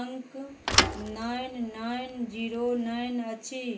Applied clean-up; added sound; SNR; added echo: none; Thump, thud; -1 dB; reverberation time 0.3 s.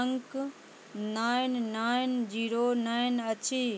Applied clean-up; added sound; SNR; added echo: none; none; none; none.